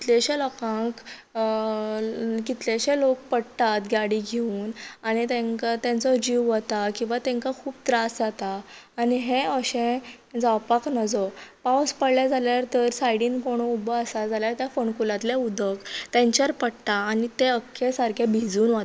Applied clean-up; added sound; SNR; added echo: none; none; none; none.